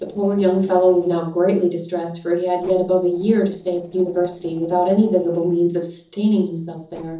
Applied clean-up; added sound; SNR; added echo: neural separator model SepFormer DNS4.